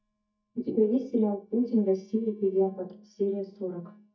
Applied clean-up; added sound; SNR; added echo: neural mask model DeepFilterNet 3.